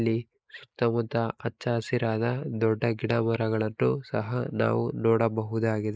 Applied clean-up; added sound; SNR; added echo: neural mask model Resemble Enhance denoiser.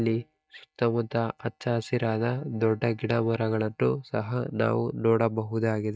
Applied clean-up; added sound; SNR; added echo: neural mask model DeepFilterNet 3.